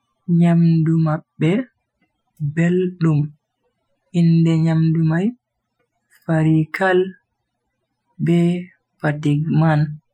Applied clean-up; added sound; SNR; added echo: classical method Wiener filter.